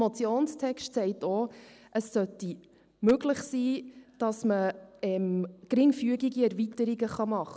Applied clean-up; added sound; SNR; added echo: none; none; none; none.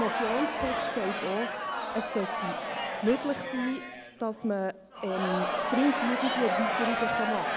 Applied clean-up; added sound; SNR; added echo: none; Crowd; 0 dB; none.